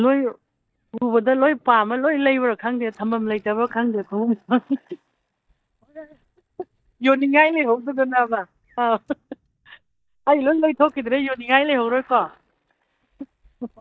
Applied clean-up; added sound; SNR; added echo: neural mask model DeepFilterNet 3.